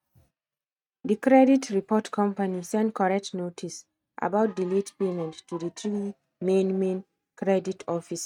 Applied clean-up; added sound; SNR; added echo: neural mask model RNNoise.